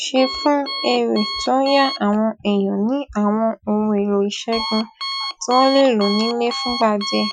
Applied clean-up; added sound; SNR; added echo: classical method Wiener filter.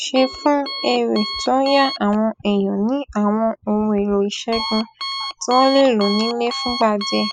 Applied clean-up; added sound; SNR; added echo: classical method spectral subtraction.